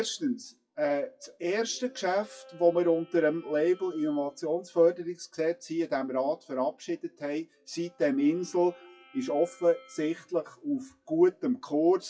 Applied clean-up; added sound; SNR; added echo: classical method WPE with log-MMSE.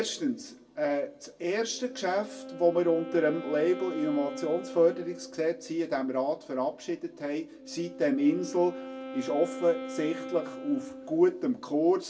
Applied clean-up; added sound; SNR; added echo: none; Wind instrument, woodwind instrument; 13 dB; reverberation time 0.2 s.